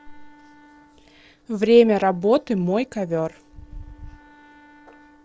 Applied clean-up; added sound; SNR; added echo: neural separator model SepFormer DNS4.